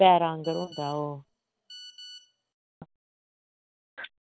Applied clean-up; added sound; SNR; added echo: none; Telephone; 19 dB; none.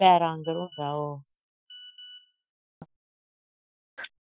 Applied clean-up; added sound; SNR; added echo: classical method Wiener filter.